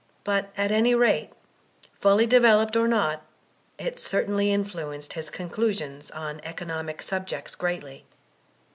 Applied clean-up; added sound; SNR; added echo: none; none; none; none.